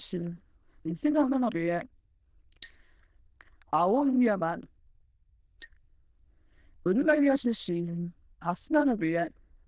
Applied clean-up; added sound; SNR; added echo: neural diffusion model UNIVERSE++.